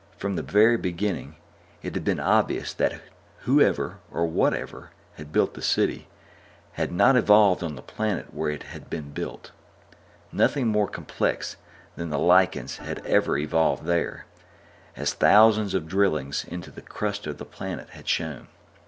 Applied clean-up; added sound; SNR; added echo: none; Organ; 19 dB; none.